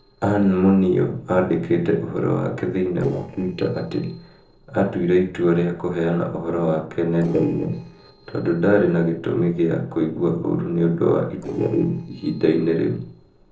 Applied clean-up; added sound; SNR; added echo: neural separator model SepFormer DNS4.